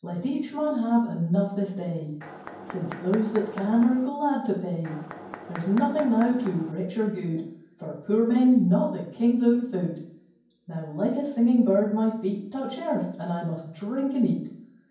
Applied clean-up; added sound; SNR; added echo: none; Mechanisms; 14 dB; reverberation time 0.9 s.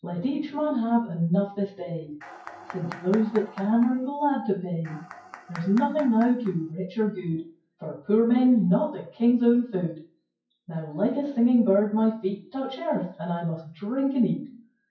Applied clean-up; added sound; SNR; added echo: classical method WPE with log-MMSE.